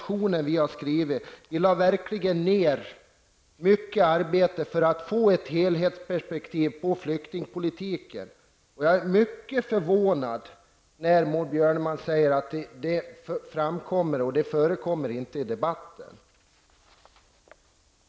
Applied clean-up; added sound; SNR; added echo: none; none; none; none.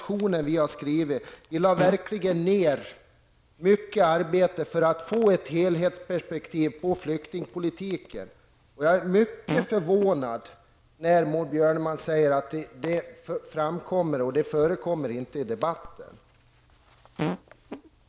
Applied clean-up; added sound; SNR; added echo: none; Fart; 15 dB; none.